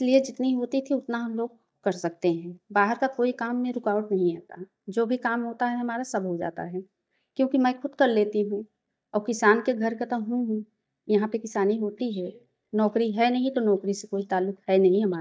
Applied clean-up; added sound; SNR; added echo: neural mask model DeepFilterNet 3.